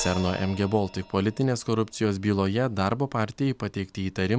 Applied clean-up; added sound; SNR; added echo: none; Crash cymbal; 19 dB; none.